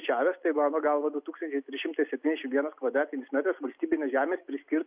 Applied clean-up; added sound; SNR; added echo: none; none; none; none.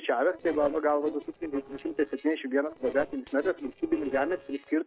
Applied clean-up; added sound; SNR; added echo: neural separator model SepFormer DNS4.